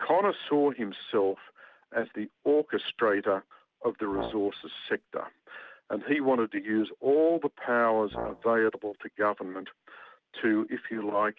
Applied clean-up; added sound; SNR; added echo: none; Brass instrument; 12 dB; none.